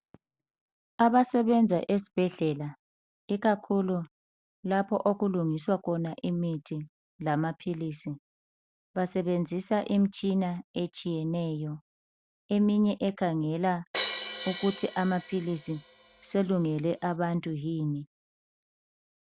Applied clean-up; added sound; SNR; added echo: none; Crash cymbal; 1 dB; none.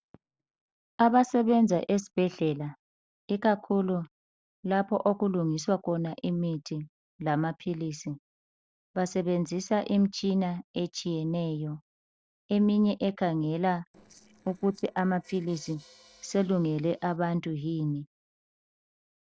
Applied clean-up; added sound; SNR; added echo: neural separator model SepFormer DNS4.